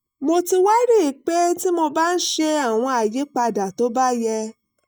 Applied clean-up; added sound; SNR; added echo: neural mask model DeepFilterNet 3.